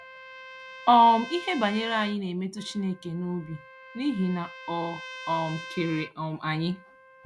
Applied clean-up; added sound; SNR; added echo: none; Trumpet; 16 dB; none.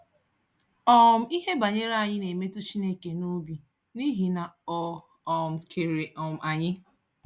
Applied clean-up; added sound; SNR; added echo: none; none; none; none.